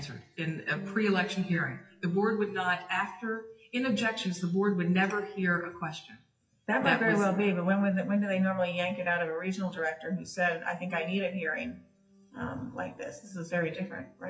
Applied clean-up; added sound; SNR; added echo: classical method WPE with log-MMSE.